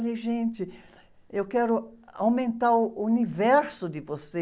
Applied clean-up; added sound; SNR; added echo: none; none; none; none.